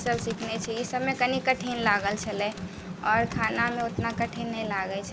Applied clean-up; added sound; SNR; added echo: none; Bird; 18 dB; none.